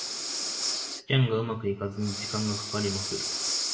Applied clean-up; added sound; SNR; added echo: none; Breathing; 2 dB; reverberation time 0.8 s.